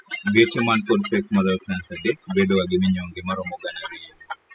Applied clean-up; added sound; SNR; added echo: classical method spectral subtraction.